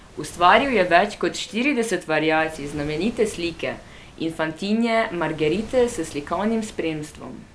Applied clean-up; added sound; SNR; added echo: none; Waves, surf; 20 dB; none.